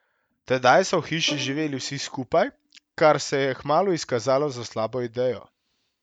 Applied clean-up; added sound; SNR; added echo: none; Bowed string instrument; 17 dB; none.